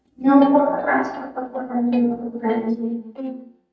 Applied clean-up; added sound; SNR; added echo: neural mask model DeepFilterNet 3.